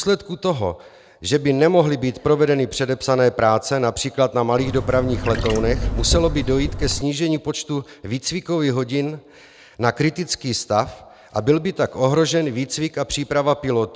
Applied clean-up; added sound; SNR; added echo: none; Trickle, dribble / Chirp, tweet; 3 dB; none.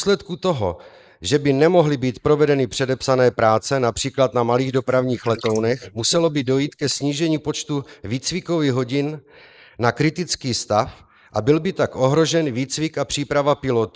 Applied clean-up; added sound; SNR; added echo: neural mask model Resemble Enhance denoiser.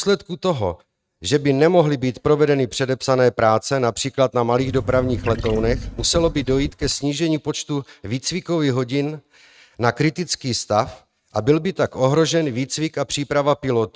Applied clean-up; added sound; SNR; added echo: neural mask model RNNoise.